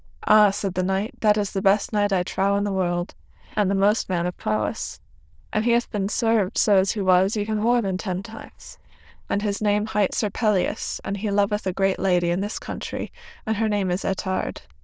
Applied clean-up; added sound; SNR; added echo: neural diffusion model UNIVERSE++.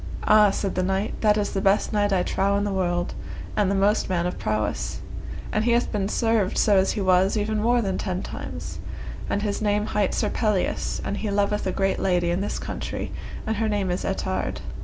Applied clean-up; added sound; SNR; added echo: none; none; none; none.